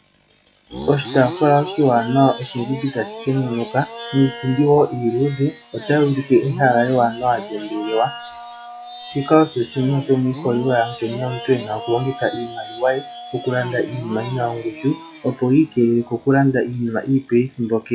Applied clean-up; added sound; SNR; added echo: classical method log-MMSE.